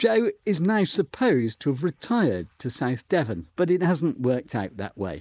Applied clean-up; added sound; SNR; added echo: neural mask model Resemble Enhance denoiser.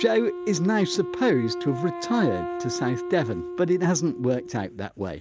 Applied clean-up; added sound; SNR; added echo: none; Wind instrument, woodwind instrument; 8 dB; none.